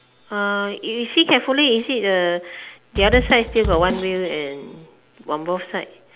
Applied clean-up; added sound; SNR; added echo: none; Bass drum / Snare drum; 7 dB; none.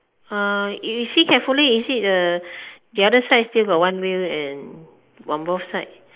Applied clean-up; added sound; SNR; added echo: neural mask model Resemble Enhance denoiser.